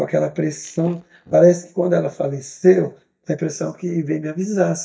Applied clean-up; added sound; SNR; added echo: neural mask model DeepFilterNet 3.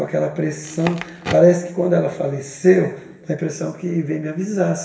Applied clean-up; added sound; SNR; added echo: none; Crackle; 14 dB; reverberation time 0.9 s.